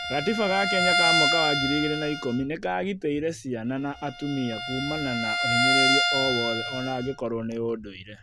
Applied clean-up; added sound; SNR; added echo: none; Bowed string instrument; -1 dB; none.